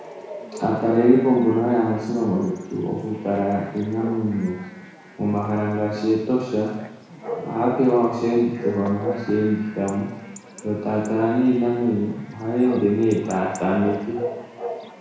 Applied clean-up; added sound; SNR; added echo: none; Bark / Chatter / Chirp, tweet / Livestock, farm animals, working animals; 14 dB; reverberation time 1.1 s.